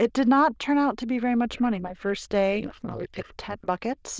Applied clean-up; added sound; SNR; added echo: neural diffusion model UNIVERSE++.